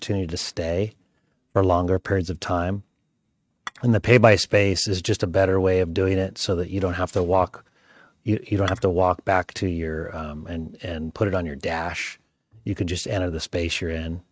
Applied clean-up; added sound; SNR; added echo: neural mask model RNNoise.